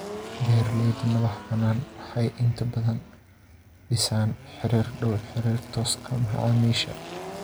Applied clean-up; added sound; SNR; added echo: none; Engine; 14 dB; none.